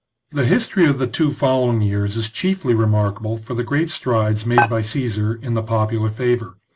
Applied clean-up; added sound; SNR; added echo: none; Dishes, pots, and pans; 5 dB; none.